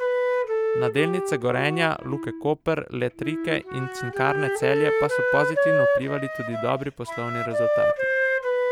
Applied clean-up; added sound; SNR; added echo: none; Wind instrument, woodwind instrument; -3 dB; none.